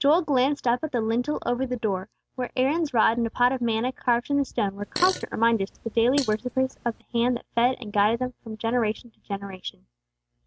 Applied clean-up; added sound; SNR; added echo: none; Fart; 12 dB; none.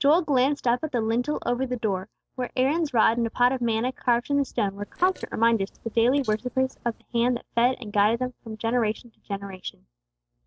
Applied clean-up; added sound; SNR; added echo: neural separator model SepFormer DNS4.